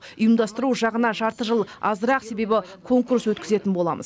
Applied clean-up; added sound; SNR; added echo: none; none; none; none.